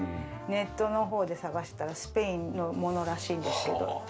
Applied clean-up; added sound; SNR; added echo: none; none; none; none.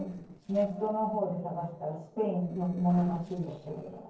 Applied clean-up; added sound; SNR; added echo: neural separator model SepFormer DNS4.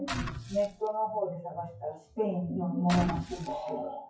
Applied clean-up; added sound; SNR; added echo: classical method WPE with log-MMSE.